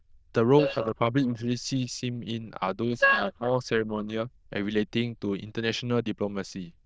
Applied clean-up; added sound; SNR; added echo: neural diffusion model UNIVERSE++.